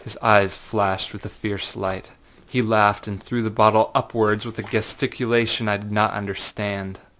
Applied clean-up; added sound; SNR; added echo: none; none; none; none.